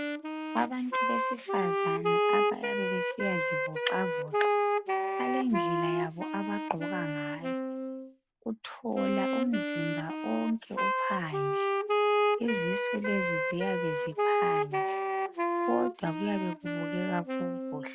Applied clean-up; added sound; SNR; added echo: none; Wind instrument, woodwind instrument; -5 dB; none.